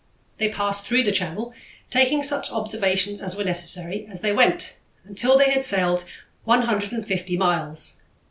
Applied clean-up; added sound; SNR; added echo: none; none; none; none.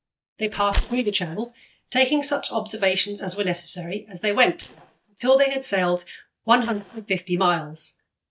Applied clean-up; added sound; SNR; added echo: neural mask model DeepFilterNet 3.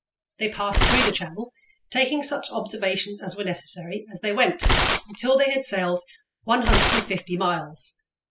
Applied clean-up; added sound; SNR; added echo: classical method spectral subtraction.